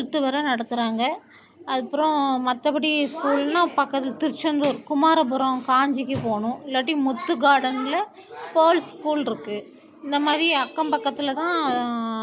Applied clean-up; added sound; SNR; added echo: none; none; none; none.